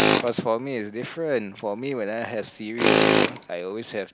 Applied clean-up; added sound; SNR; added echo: none; Tools; -5 dB; none.